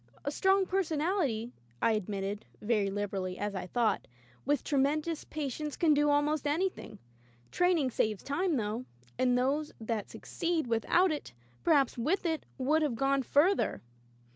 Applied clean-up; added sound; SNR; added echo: none; none; none; none.